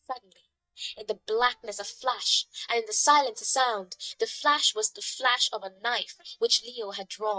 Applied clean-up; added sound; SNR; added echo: neural mask model DeepFilterNet 3.